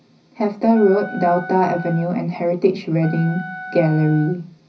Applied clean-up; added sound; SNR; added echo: none; Wind instrument, woodwind instrument; 14 dB; reverberation time 0.4 s.